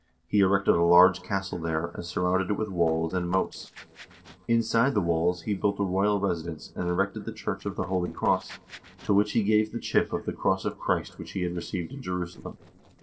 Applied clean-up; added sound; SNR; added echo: neural separator model SepFormer DNS4.